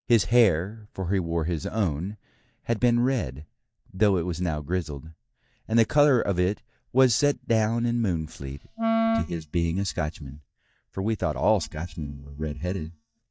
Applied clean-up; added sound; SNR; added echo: neural mask model DeepFilterNet 3.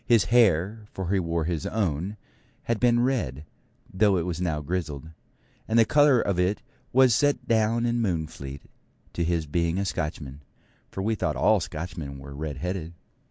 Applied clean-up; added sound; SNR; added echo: none; none; none; none.